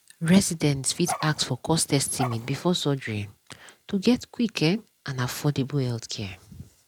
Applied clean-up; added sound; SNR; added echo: none; Dog; 11 dB; none.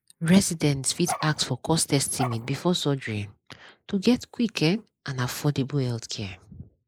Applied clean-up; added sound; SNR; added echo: neural mask model Resemble Enhance denoiser.